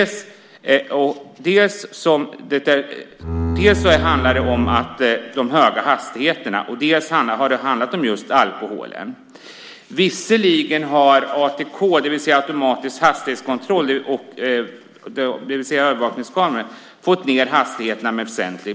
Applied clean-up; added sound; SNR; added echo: none; Bowed string instrument; 3 dB; none.